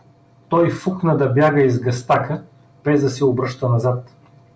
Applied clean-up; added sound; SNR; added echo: none; none; none; none.